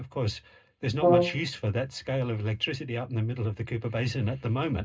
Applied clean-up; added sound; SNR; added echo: none; Brass instrument; -2 dB; reverberation time 0.2 s.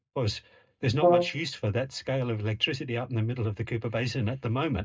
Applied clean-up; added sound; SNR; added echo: neural mask model DeepFilterNet 3.